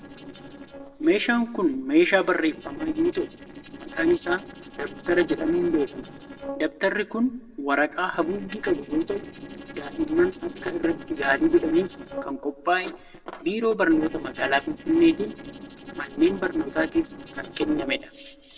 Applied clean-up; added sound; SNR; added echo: neural separator model SepFormer DNS4.